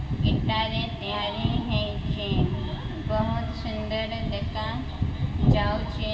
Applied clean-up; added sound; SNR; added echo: none; none; none; reverberation time 2.2 s.